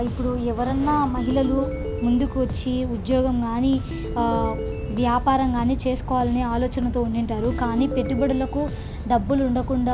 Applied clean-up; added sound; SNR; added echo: none; Ringtone + Bass guitar; 10 dB; none.